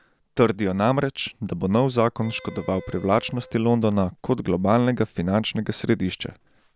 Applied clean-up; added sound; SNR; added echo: none; Wind instrument, woodwind instrument; 20 dB; none.